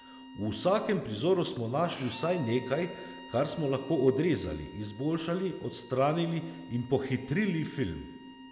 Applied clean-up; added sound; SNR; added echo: none; Bowed string instrument + Keyboard (musical); 17 dB; none.